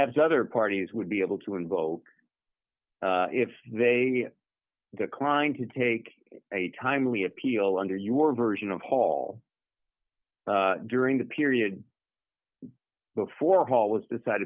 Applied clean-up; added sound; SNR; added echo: none; none; none; none.